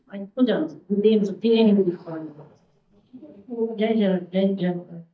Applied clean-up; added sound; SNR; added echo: neural mask model DeepFilterNet 3.